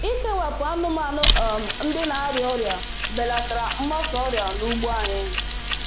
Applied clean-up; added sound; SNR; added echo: none; Mechanisms; 0 dB; none.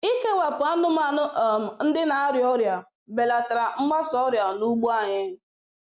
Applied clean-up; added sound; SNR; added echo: none; none; none; none.